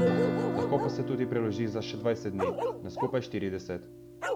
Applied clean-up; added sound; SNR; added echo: none; Bark + Guitar; -1 dB; none.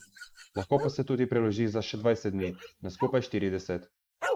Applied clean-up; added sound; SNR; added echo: neural mask model Resemble Enhance denoiser.